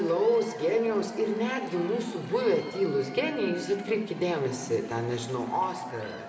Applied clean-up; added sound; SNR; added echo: none; Applause / Crowd / Cheering; 17 dB; reverberation time 2.0 s.